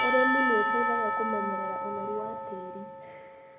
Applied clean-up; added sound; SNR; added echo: none; Church bell / Percussion; -3 dB; none.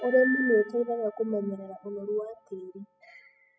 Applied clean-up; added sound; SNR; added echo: classical method spectral subtraction.